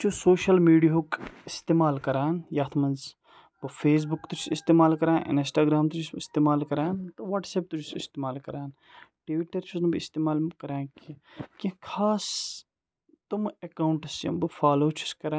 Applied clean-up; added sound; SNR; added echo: none; none; none; none.